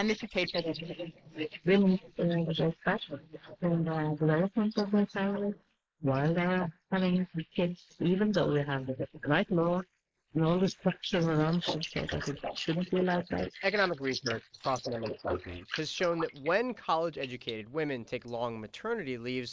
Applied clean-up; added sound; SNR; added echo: neural mask model Resemble Enhance denoiser.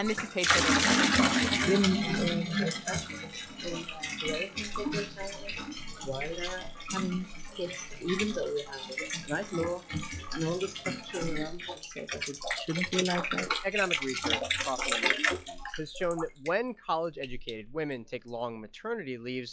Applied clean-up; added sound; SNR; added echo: classical method log-MMSE.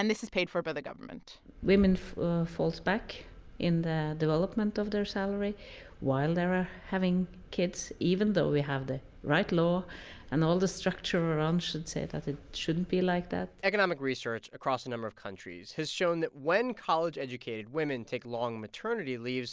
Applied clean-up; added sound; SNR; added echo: none; none; none; none.